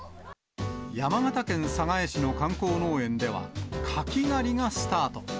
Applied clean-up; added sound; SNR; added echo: none; none; none; none.